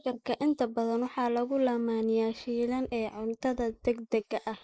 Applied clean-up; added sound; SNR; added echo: neural mask model Resemble Enhance denoiser.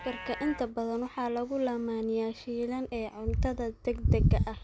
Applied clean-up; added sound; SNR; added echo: none; Livestock, farm animals, working animals; 20 dB; none.